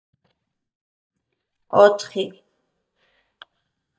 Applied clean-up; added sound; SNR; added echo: neural mask model DeepFilterNet 3.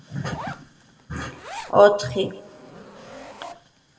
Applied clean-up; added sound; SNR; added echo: none; Zipper (clothing); 17 dB; reverberation time 0.9 s.